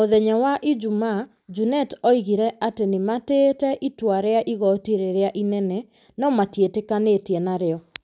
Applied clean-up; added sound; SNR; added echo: none; none; none; none.